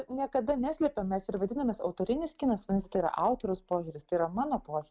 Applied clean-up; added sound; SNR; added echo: none; none; none; none.